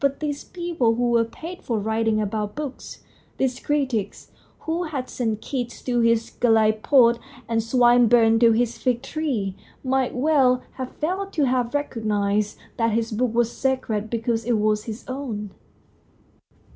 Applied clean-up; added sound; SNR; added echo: none; none; none; none.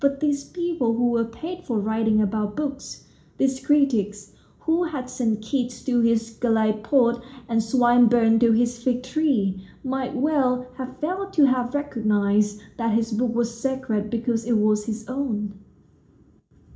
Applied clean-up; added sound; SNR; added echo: none; none; none; reverberation time 0.4 s.